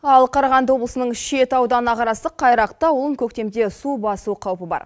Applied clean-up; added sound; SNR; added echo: none; none; none; none.